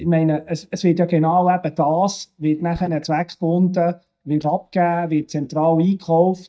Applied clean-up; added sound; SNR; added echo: neural mask model DeepFilterNet 3.